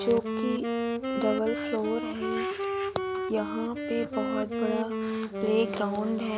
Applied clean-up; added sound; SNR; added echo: none; Wind instrument, woodwind instrument; 1 dB; none.